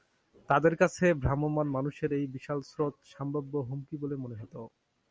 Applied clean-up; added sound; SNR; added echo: none; none; none; none.